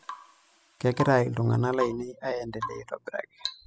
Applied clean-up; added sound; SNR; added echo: classical method spectral subtraction.